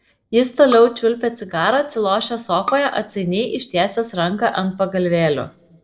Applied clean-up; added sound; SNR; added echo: neural separator model SepFormer DNS4.